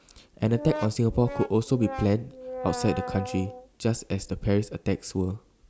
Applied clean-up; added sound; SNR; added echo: none; Brass instrument; 10 dB; none.